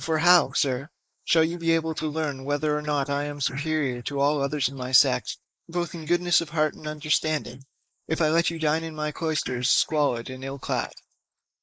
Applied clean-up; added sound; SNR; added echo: neural mask model Resemble Enhance denoiser.